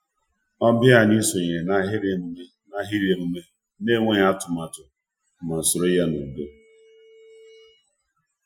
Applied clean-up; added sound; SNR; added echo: classical method Wiener filter.